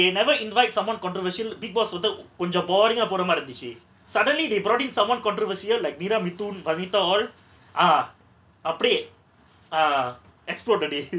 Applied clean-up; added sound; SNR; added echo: none; none; none; none.